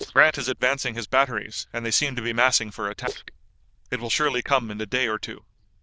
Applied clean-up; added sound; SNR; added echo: neural diffusion model UNIVERSE++.